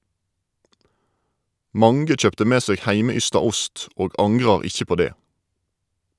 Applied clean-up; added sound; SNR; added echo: none; none; none; none.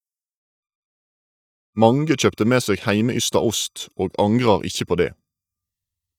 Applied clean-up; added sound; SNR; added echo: neural mask model DeepFilterNet 3.